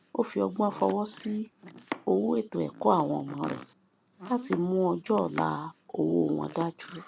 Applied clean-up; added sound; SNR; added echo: none; Domestic sounds, home sounds; 16 dB; none.